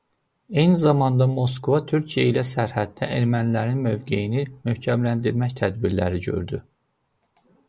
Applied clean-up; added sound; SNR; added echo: none; none; none; none.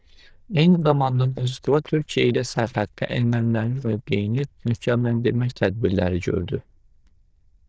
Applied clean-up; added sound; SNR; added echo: neural diffusion model UNIVERSE++.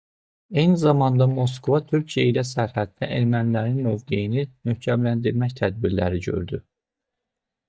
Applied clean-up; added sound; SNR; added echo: neural mask model DeepFilterNet 3.